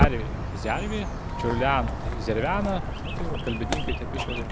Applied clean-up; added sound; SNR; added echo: none; Walk, footsteps; -2 dB; none.